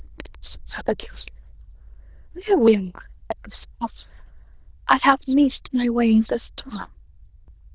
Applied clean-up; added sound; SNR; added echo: neural diffusion model UNIVERSE++.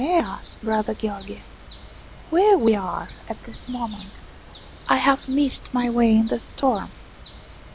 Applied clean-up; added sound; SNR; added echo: none; Bird; 20 dB; none.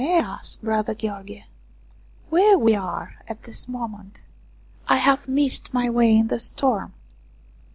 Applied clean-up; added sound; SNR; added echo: none; none; none; none.